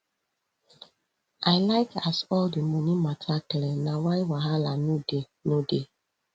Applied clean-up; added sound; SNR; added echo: none; none; none; none.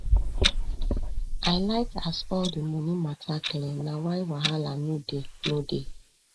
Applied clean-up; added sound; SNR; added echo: neural mask model Resemble Enhance denoiser.